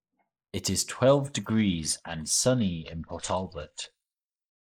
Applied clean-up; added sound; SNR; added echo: neural mask model Resemble Enhance denoiser.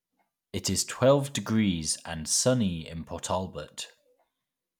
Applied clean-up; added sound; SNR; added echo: none; none; none; none.